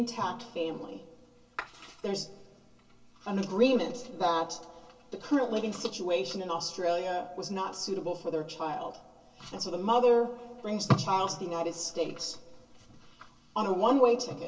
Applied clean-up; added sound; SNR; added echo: none; none; none; reverberation time 0.2 s.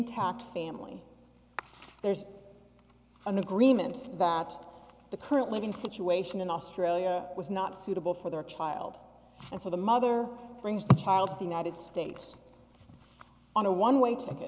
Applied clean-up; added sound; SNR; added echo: none; none; none; none.